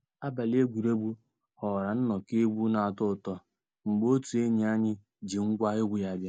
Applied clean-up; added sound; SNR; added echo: none; none; none; none.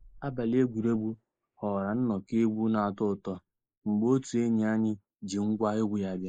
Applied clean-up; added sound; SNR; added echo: neural mask model Resemble Enhance denoiser.